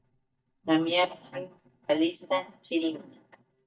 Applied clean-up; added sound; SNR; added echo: neural mask model DeepFilterNet 3.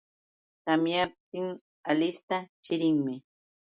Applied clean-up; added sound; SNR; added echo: none; none; none; none.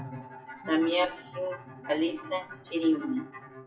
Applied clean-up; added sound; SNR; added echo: classical method WPE with log-MMSE.